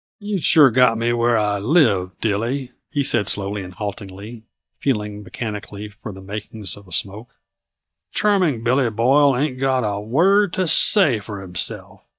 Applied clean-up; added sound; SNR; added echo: neural mask model DeepFilterNet 3.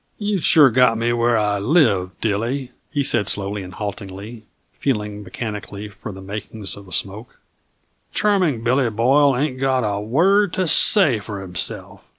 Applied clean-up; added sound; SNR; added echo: none; none; none; none.